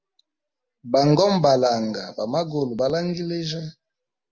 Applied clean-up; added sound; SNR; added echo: none; none; none; none.